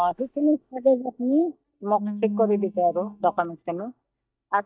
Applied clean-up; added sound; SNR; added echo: neural mask model DeepFilterNet 3.